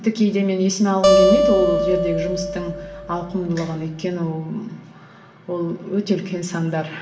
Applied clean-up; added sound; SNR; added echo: none; Acoustic guitar; -2 dB; reverberation time 0.7 s.